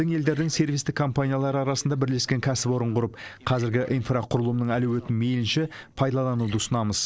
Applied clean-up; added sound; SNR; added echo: neural separator model SepFormer DNS4.